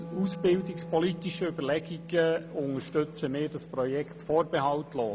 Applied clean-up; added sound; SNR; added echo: none; Wind instrument, woodwind instrument; 14 dB; none.